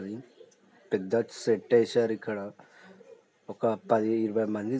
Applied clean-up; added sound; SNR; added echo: none; none; none; none.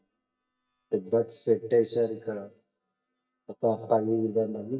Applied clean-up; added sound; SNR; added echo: neural mask model DeepFilterNet 3.